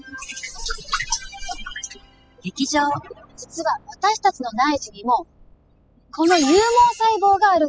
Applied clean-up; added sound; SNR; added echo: classical method spectral subtraction.